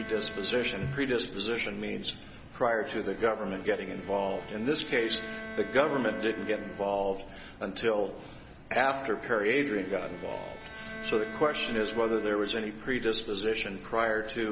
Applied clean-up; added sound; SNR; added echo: none; Bowed string instrument; 15 dB; none.